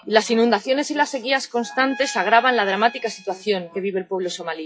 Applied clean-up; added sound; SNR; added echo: classical method WPE with log-MMSE.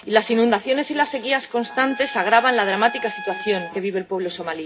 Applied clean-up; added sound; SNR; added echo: none; Trumpet; 15 dB; reverberation time 0.3 s.